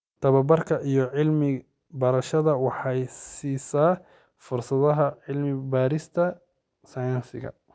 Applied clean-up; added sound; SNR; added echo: none; none; none; none.